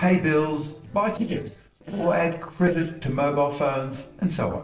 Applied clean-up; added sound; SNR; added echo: neural separator model SepFormer DNS4.